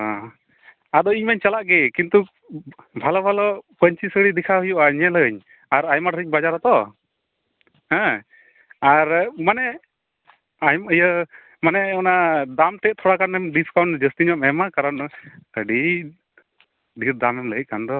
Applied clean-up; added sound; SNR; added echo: none; none; none; none.